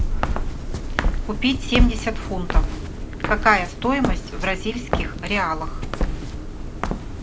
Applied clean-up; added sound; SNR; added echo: none; Walk, footsteps; -2 dB; none.